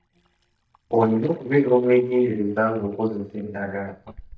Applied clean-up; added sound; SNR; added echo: neural mask model DeepFilterNet 3.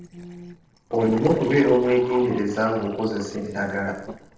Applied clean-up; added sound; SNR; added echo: neural separator model SepFormer DNS4.